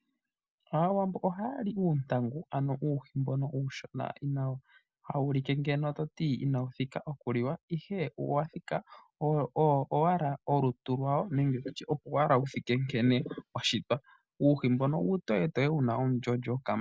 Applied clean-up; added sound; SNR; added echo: none; none; none; none.